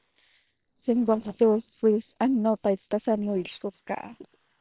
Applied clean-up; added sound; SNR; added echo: neural separator model SepFormer WHAM!.